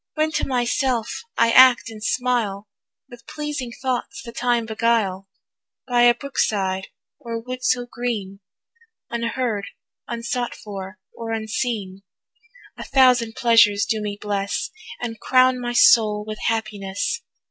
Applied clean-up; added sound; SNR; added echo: none; none; none; none.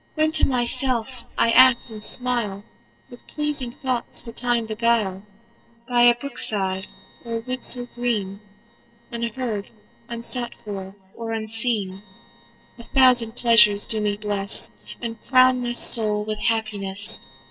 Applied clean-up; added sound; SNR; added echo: neural separator model SepFormer DNS4.